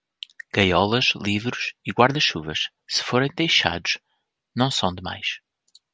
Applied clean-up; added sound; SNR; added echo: none; none; none; none.